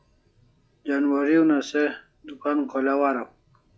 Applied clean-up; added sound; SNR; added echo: classical method log-MMSE.